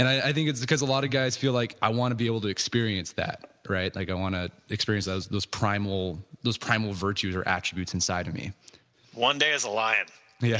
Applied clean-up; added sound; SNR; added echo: none; none; none; none.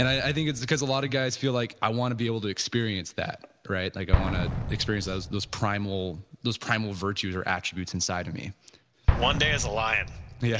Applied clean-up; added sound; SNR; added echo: none; Explosion; 5 dB; none.